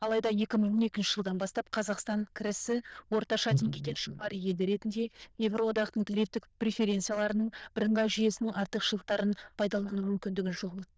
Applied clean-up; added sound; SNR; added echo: neural diffusion model UNIVERSE++.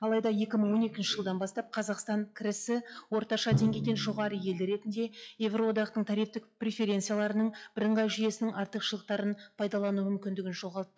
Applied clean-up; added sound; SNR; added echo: classical method log-MMSE.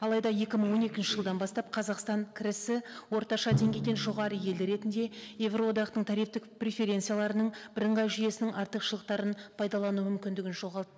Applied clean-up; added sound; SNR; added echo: none; Drum; 11 dB; none.